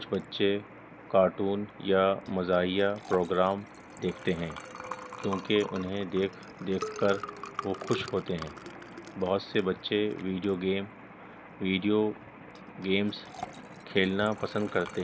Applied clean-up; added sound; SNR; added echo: none; Liquid; 15 dB; none.